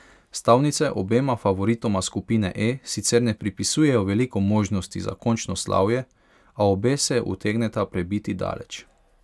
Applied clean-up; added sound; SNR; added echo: none; none; none; none.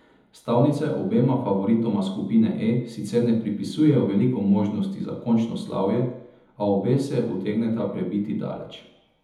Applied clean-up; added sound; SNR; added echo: none; none; none; reverberation time 1.0 s.